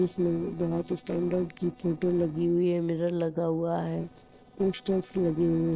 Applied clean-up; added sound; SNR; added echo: neural separator model SepFormer DNS4.